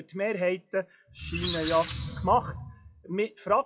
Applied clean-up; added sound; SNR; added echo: classical method WPE with log-MMSE.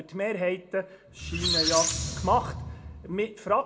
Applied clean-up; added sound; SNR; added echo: none; Squeak; 2 dB; reverberation time 0.2 s.